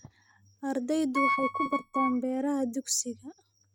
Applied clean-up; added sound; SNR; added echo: neural mask model RNNoise.